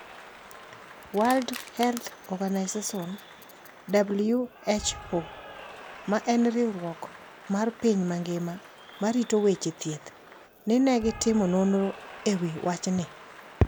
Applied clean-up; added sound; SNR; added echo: none; Crushing + Applause / Cheering; 17 dB; none.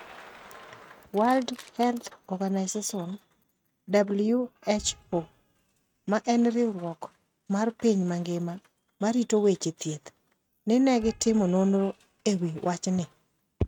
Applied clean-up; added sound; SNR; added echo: neural mask model RNNoise.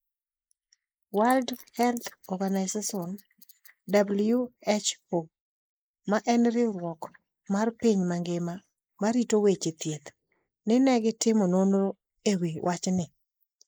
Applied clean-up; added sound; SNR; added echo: neural mask model Resemble Enhance denoiser.